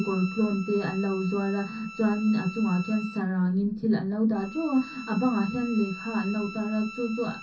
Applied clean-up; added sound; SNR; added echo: none; Bowed string instrument; 15 dB; reverberation time 0.3 s.